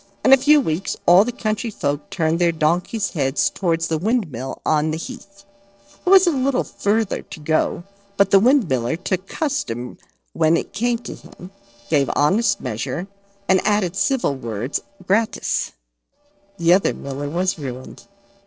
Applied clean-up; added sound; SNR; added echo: neural separator model SepFormer DNS4.